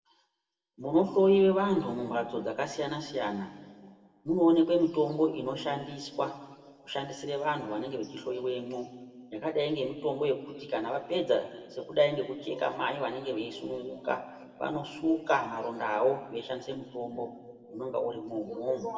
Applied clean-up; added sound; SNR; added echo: none; none; none; reverberation time 1.6 s.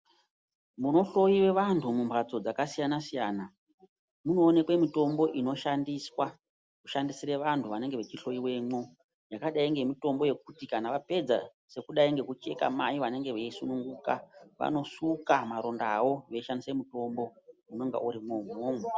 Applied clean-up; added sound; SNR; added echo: none; none; none; none.